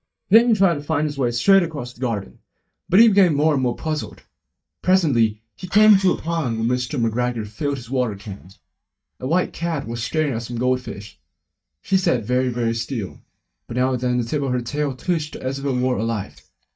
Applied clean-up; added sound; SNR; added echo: neural mask model DeepFilterNet 3.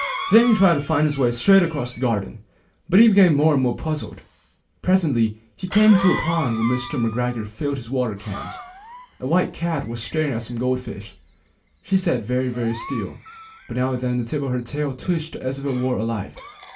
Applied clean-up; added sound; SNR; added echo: none; Cough; 15 dB; reverberation time 0.2 s.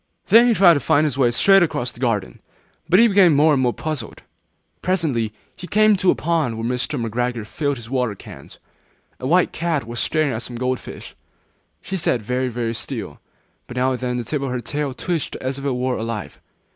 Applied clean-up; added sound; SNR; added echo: none; none; none; none.